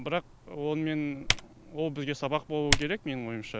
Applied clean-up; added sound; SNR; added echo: none; Typing; 3 dB; none.